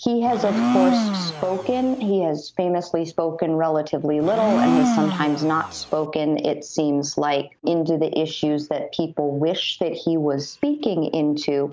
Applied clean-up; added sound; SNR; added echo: none; Domestic sounds, home sounds; 1 dB; none.